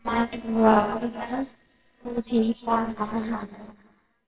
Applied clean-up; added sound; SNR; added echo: neural separator model SepFormer WHAMR!.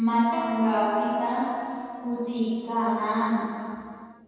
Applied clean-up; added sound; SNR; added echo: none; Acoustic guitar; 13 dB; reverberation time 2.1 s.